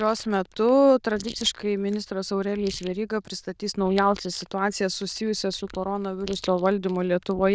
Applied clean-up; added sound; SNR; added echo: neural diffusion model UNIVERSE++.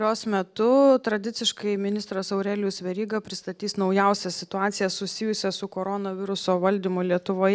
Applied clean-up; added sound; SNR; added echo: none; none; none; none.